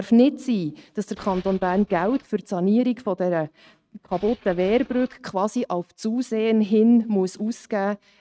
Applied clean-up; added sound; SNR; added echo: neural mask model RNNoise.